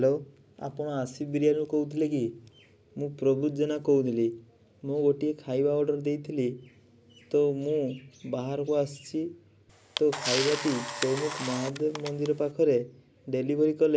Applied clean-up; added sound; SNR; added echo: none; Camera; 7 dB; none.